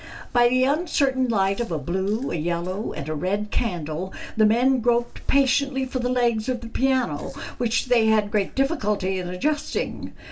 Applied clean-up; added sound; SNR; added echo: none; Chewing, mastication; 14 dB; reverberation time 0.2 s.